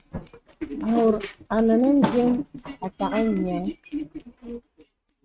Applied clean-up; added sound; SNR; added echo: neural mask model RNNoise.